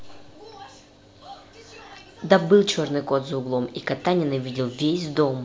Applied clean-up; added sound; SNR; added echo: none; none; none; none.